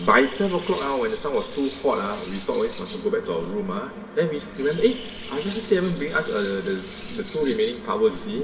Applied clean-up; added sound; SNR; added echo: none; Bird; 13 dB; reverberation time 2.0 s.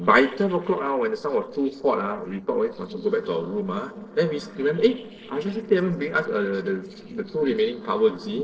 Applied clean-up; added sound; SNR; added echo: neural separator model SepFormer DNS4.